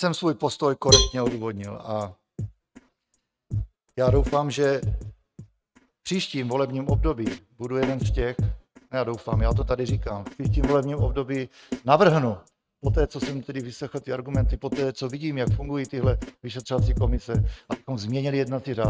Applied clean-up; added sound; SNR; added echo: neural mask model RNNoise.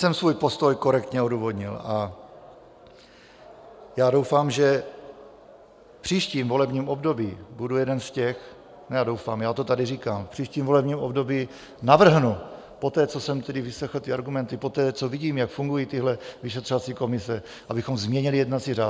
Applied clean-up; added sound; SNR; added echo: none; none; none; none.